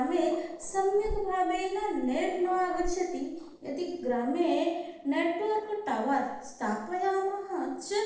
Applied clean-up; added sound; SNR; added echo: neural separator model SepFormer DNS4.